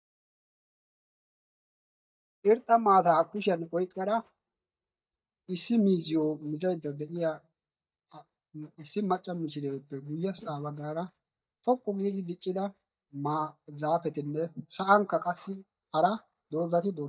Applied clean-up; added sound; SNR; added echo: neural mask model DeepFilterNet 3.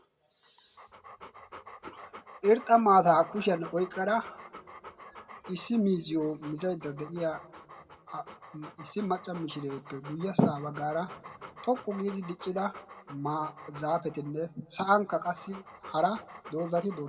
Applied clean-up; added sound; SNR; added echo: none; Dog; 18 dB; reverberation time 1.1 s.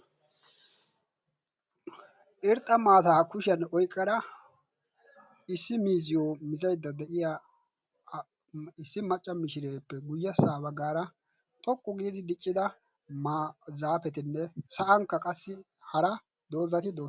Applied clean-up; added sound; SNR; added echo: none; none; none; none.